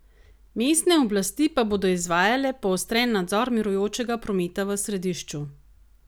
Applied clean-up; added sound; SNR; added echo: none; none; none; none.